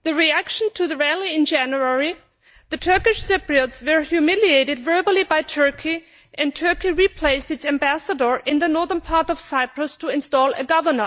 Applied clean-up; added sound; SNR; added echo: neural mask model DeepFilterNet 3.